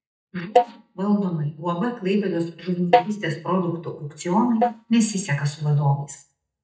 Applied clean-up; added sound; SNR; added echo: neural mask model DeepFilterNet 3.